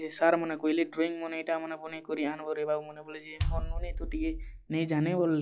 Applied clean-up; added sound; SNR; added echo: classical method log-MMSE.